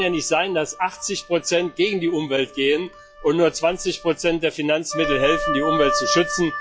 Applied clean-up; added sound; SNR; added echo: classical method log-MMSE.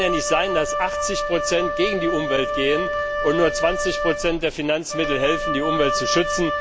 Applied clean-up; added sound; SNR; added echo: none; Wind instrument, woodwind instrument; 2 dB; none.